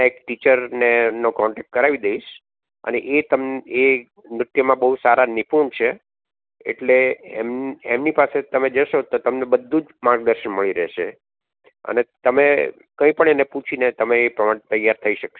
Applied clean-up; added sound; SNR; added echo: none; none; none; none.